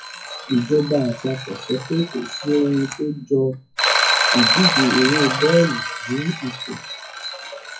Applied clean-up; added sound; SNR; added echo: classical method WPE with log-MMSE.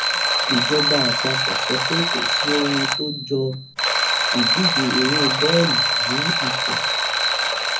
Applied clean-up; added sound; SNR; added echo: none; Alarm; -4 dB; reverberation time 0.4 s.